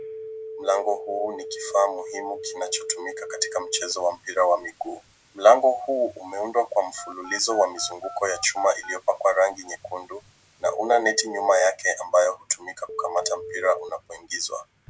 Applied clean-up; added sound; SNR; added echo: none; Telephone; 14 dB; none.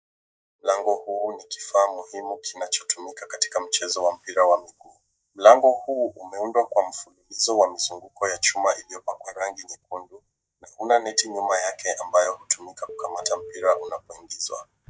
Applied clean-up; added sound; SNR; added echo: neural mask model DeepFilterNet 3.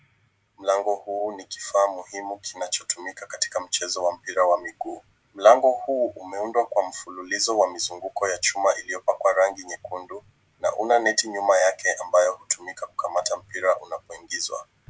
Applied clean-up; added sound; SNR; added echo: none; none; none; none.